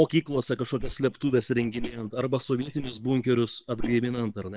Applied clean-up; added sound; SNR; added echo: neural separator model SepFormer WHAM!.